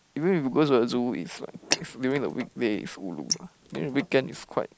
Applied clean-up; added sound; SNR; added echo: neural mask model Resemble Enhance denoiser.